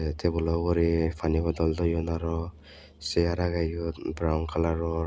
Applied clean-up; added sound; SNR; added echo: none; none; none; none.